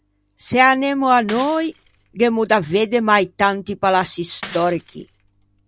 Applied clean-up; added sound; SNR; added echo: none; Shatter / Crushing; 19 dB; none.